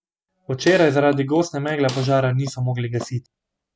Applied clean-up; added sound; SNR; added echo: none; Snare drum; 18 dB; none.